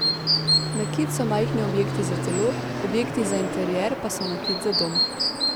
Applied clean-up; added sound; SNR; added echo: none; Fixed-wing aircraft, airplane + Chirp, tweet; -2 dB; none.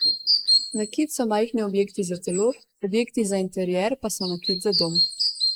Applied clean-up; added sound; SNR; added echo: neural mask model Resemble Enhance denoiser.